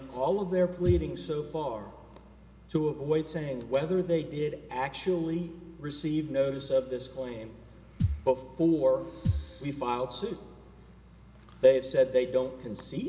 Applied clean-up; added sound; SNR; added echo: none; Thump, thud; 4 dB; none.